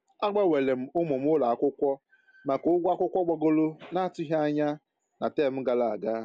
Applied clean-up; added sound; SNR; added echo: none; none; none; none.